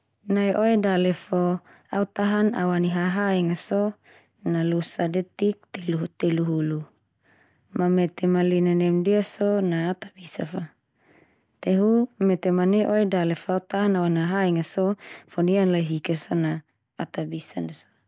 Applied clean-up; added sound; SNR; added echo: none; none; none; none.